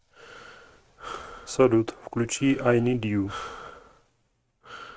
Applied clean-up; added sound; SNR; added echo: neural mask model RNNoise.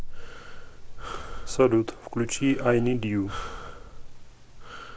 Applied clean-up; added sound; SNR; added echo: none; Breathing; 7 dB; none.